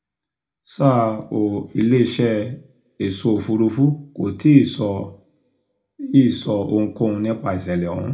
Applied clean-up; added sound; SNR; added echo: none; none; none; reverberation time 0.2 s.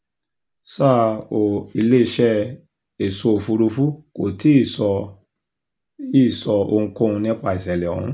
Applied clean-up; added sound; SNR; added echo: none; none; none; none.